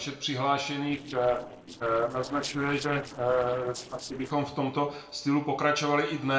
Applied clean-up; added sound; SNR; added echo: neural separator model SepFormer DNS4.